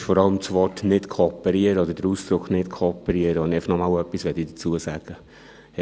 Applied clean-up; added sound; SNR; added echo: none; none; none; none.